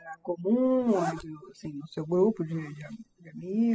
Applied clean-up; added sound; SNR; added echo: classical method spectral subtraction.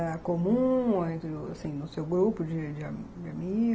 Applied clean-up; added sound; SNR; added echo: none; none; none; none.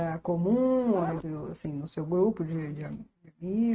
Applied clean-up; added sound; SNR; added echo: neural mask model RNNoise.